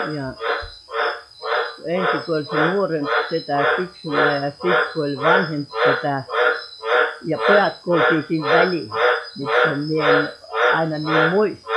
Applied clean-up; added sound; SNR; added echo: classical method log-MMSE.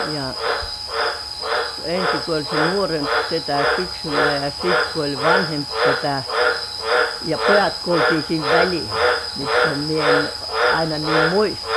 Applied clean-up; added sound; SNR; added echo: none; Frog; -3 dB; none.